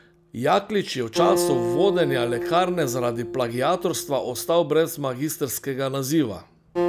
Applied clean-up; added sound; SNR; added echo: none; Acoustic guitar; 5 dB; none.